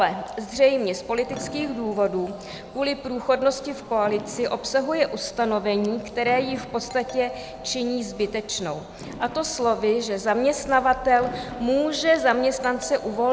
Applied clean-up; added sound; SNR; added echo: none; Fireworks + Doorbell; 18 dB; none.